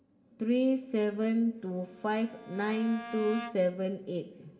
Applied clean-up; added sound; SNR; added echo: none; Bowed string instrument; 16 dB; reverberation time 2.8 s.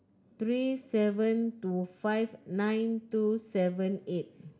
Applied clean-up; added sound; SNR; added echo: none; none; none; none.